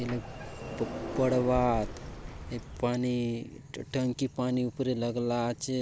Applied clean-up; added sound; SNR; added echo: none; Sliding door; 11 dB; none.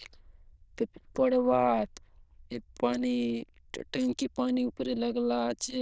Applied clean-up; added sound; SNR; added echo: neural diffusion model UNIVERSE++.